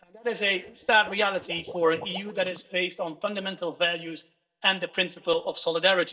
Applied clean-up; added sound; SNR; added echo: neural mask model DeepFilterNet 3.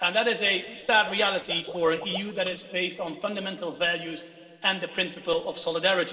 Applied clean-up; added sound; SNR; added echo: neural separator model SepFormer DNS4.